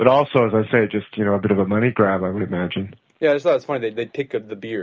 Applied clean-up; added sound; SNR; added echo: none; none; none; none.